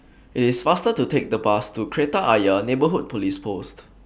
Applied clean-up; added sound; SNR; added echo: none; none; none; none.